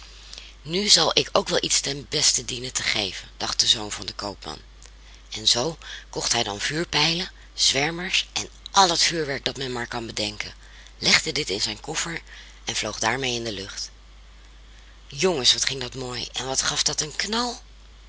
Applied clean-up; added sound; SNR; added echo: none; none; none; none.